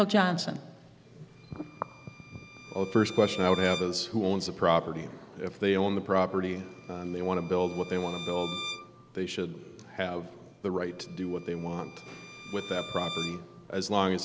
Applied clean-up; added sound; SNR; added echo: none; Bowed string instrument; 14 dB; none.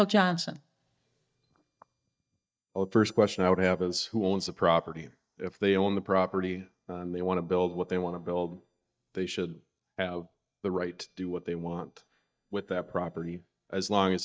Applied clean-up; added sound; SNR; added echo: neural mask model DeepFilterNet 3.